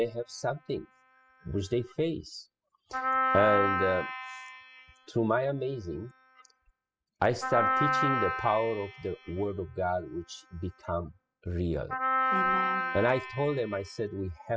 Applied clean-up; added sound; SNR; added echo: classical method spectral subtraction.